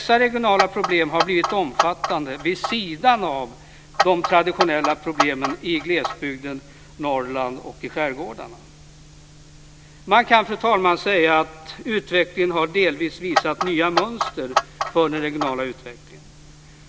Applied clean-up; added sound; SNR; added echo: none; Clock; 3 dB; none.